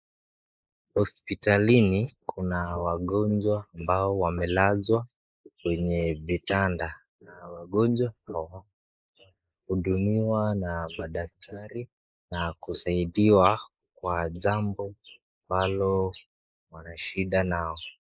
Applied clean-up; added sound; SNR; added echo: neural mask model Resemble Enhance denoiser.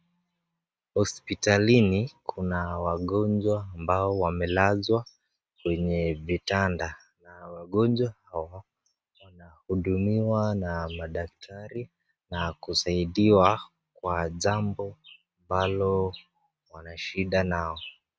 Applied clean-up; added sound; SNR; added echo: none; none; none; none.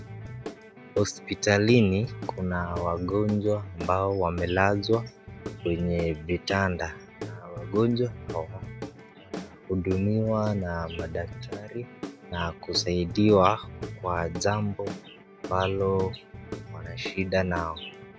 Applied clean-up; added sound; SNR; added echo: none; Guitar / Drum; 12 dB; none.